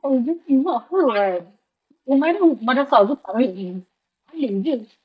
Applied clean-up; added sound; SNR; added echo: neural mask model DeepFilterNet 3.